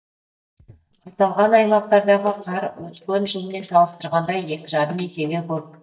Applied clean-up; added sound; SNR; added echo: neural mask model DeepFilterNet 3.